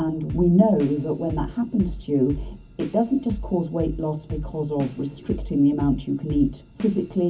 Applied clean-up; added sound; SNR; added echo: none; Drum / Drum kit; 12 dB; reverberation time 0.3 s.